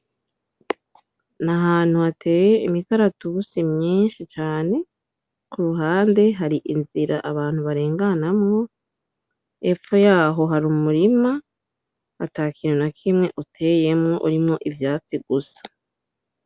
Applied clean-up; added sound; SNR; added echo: none; none; none; none.